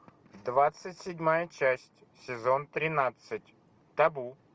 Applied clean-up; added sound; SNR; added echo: none; none; none; none.